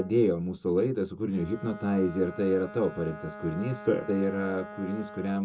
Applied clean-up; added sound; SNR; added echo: none; Bowed string instrument; 16 dB; reverberation time 0.2 s.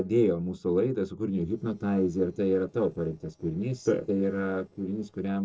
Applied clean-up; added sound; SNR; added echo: neural separator model SepFormer DNS4.